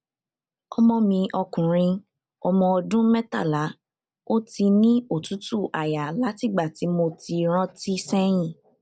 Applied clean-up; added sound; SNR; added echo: none; none; none; none.